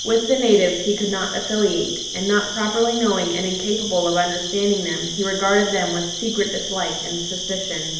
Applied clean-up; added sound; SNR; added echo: none; Cricket; 6 dB; reverberation time 0.8 s.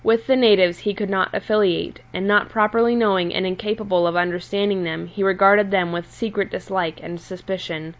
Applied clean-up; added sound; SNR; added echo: none; none; none; none.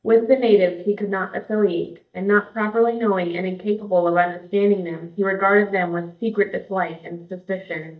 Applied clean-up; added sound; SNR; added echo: neural mask model DeepFilterNet 3.